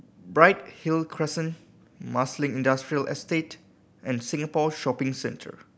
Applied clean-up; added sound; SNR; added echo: none; none; none; none.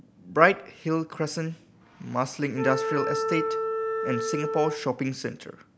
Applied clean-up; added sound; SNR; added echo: none; Wind instrument, woodwind instrument; 2 dB; none.